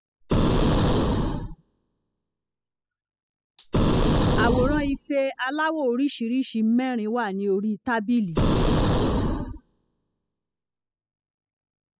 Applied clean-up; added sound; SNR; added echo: classical method spectral subtraction.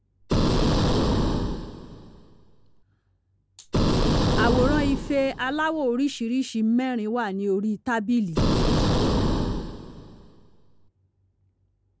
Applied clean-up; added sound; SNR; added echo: none; Boom; -4 dB; none.